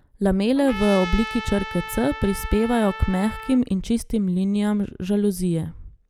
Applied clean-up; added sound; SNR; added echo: none; Trumpet; 12 dB; none.